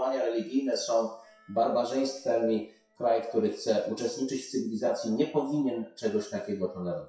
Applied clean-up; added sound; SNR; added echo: classical method WPE with log-MMSE.